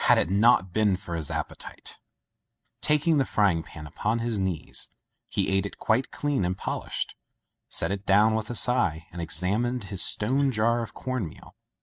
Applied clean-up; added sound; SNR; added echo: neural mask model RNNoise.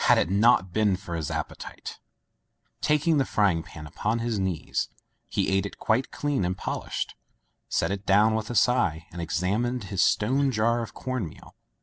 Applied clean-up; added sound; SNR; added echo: none; Acoustic guitar; 18 dB; none.